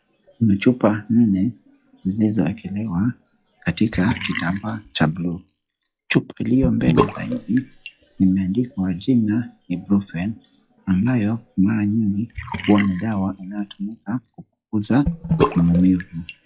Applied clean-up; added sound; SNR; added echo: classical method log-MMSE.